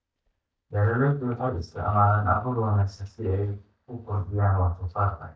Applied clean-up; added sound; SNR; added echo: neural mask model DeepFilterNet 3.